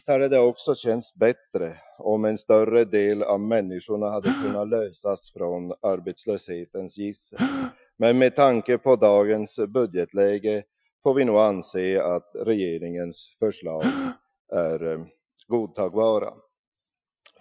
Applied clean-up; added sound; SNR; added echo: classical method Wiener filter.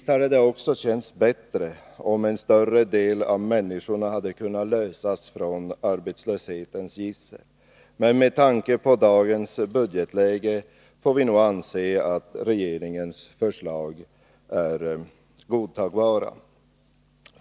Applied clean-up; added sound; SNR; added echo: none; none; none; none.